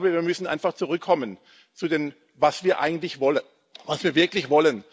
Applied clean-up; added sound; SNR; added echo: none; none; none; none.